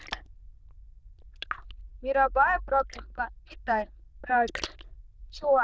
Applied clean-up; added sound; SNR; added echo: neural diffusion model UNIVERSE++.